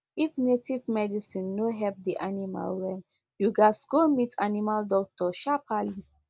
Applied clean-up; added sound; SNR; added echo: none; none; none; none.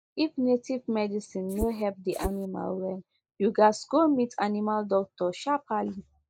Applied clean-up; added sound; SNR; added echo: neural mask model Resemble Enhance denoiser.